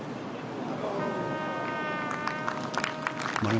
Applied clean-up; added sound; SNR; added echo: none; Trumpet; 6 dB; none.